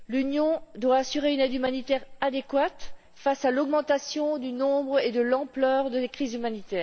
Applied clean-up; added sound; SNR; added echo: none; Cricket / Frog; 18 dB; none.